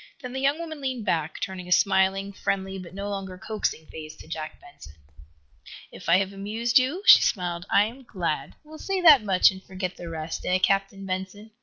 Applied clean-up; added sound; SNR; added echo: none; Run; 18 dB; none.